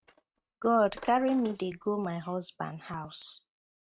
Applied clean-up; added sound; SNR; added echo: neural mask model RNNoise.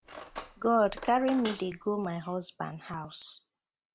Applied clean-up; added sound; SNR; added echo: none; Cutlery, silverware; 14 dB; none.